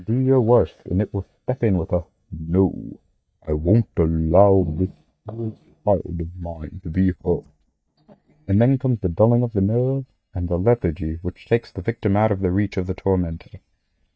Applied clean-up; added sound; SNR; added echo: neural mask model DeepFilterNet 3.